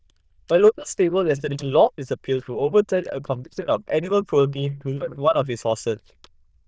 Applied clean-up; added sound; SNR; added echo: neural diffusion model UNIVERSE++.